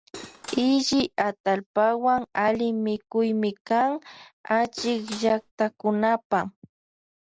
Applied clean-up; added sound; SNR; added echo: none; Cutlery, silverware / Dishes, pots, and pans; 16 dB; none.